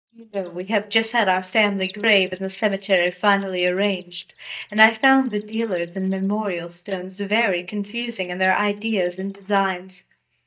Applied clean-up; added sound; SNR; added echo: neural mask model DeepFilterNet 3.